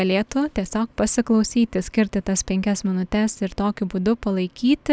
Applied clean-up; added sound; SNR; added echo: none; none; none; none.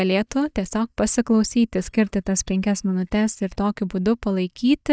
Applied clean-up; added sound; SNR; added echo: neural mask model DeepFilterNet 3.